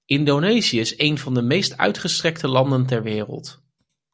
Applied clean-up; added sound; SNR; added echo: none; none; none; none.